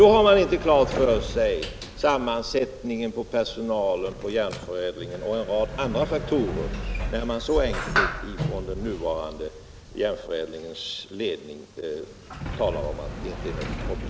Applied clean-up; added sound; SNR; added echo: none; Sliding door; 8 dB; none.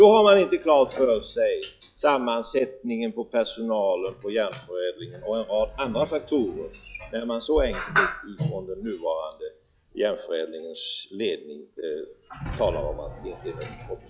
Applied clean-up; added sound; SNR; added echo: classical method log-MMSE.